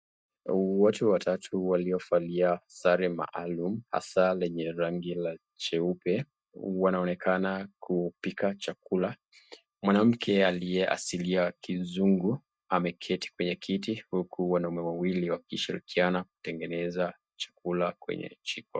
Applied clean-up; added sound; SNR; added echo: neural mask model DeepFilterNet 3.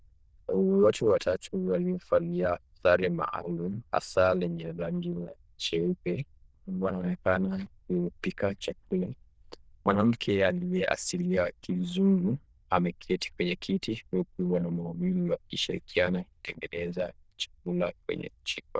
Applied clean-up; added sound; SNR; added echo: neural diffusion model UNIVERSE++.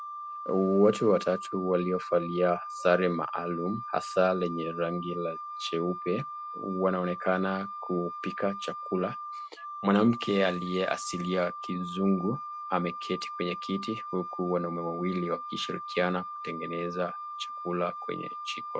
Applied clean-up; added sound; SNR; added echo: none; Wind instrument, woodwind instrument; 9 dB; none.